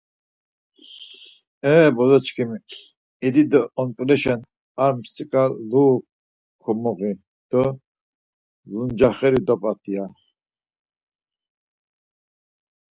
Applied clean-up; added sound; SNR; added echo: none; none; none; none.